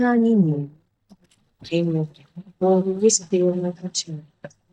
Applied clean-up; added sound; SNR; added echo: neural mask model DeepFilterNet 3.